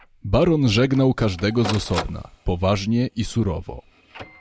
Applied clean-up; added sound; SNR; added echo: none; Printer; 16 dB; none.